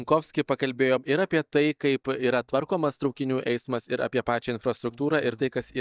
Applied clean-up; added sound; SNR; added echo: neural mask model DeepFilterNet 3.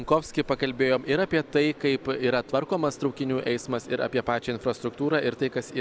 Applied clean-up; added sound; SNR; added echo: none; none; none; none.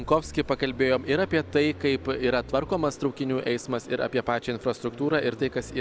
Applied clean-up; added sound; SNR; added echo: none; Bass guitar; 18 dB; none.